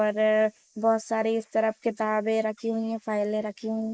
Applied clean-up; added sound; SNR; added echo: neural mask model Resemble Enhance denoiser.